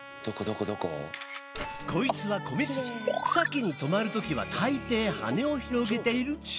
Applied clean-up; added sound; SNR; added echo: none; Trumpet; 17 dB; none.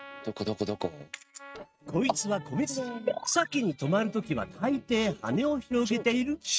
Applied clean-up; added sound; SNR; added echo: neural mask model RNNoise.